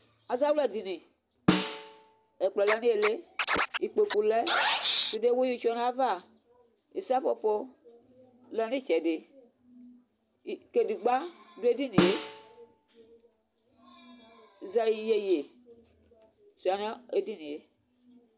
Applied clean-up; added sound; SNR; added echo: none; Snare drum + Scratching (performance technique); 0 dB; none.